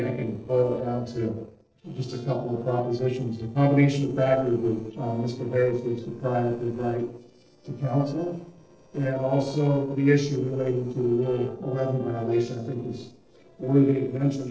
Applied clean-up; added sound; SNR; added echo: neural separator model SepFormer DNS4.